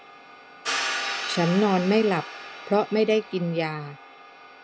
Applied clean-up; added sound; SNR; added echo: none; Hi-hat; 8 dB; none.